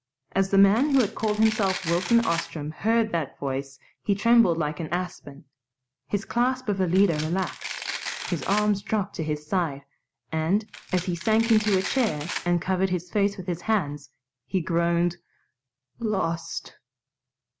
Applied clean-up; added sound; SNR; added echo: none; Domestic sounds, home sounds; 9 dB; none.